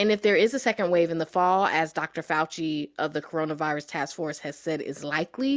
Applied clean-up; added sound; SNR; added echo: none; none; none; none.